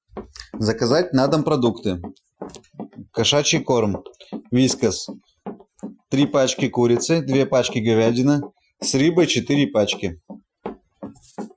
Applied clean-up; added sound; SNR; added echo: classical method Wiener filter.